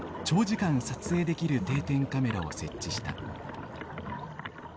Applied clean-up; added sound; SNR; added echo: none; none; none; none.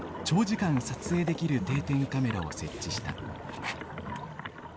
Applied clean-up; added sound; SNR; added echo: none; Sink (filling or washing); 17 dB; none.